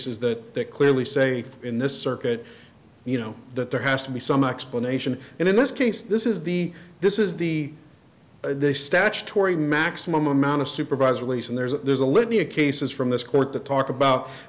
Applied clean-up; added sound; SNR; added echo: none; none; none; none.